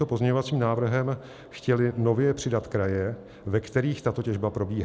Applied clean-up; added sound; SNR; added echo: none; none; none; none.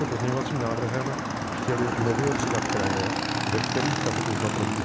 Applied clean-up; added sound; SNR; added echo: none; Motorcycle / Engine; -2 dB; none.